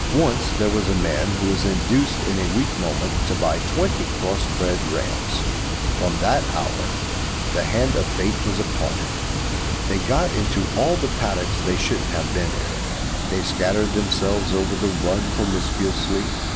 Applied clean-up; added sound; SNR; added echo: none; Water; -1 dB; none.